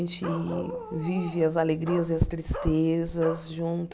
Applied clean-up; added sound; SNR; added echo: none; Bark; 12 dB; none.